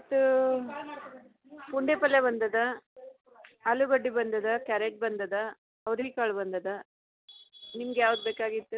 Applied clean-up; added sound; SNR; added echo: none; none; none; none.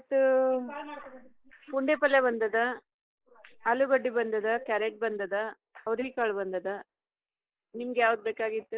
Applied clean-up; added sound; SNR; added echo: neural mask model Resemble Enhance denoiser.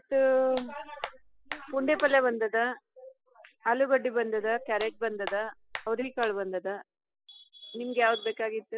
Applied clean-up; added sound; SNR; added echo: classical method spectral subtraction.